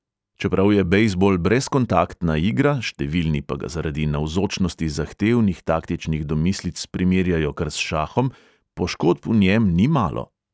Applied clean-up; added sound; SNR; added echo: none; none; none; none.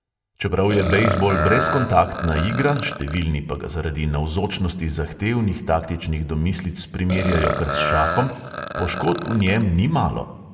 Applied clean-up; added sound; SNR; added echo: none; Burping, eructation; 5 dB; reverberation time 1.0 s.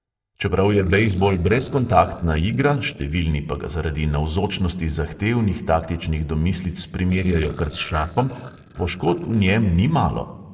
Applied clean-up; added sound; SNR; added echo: neural separator model SepFormer DNS4.